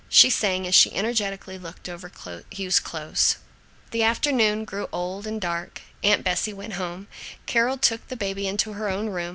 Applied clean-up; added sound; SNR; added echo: none; none; none; none.